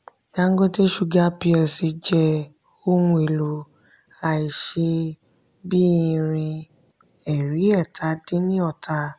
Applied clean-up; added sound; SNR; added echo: none; none; none; none.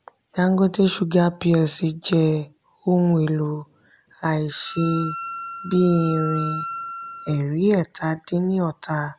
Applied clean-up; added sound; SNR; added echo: none; Wind instrument, woodwind instrument; 10 dB; none.